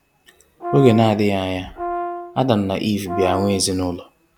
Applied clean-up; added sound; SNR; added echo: none; Brass instrument; 9 dB; none.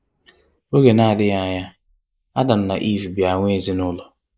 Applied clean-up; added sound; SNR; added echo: neural mask model Resemble Enhance denoiser.